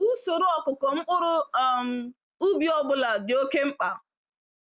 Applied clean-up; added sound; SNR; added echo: none; none; none; none.